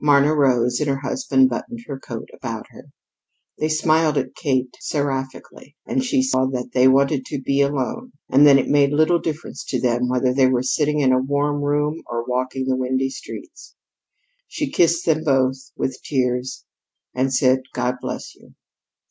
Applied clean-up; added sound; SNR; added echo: none; none; none; none.